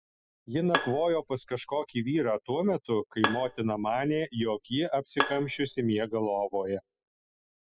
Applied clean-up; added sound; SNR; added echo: classical method spectral subtraction.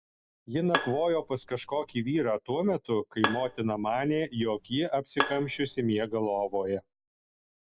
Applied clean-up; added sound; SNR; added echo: none; Bowed string instrument; 7 dB; none.